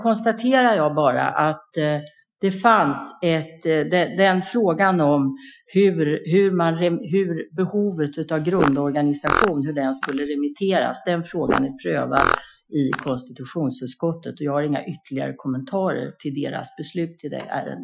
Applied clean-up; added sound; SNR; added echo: classical method Wiener filter.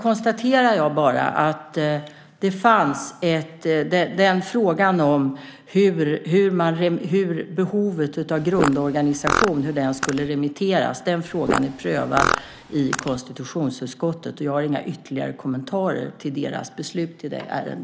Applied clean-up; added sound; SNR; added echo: none; Fart; 4 dB; none.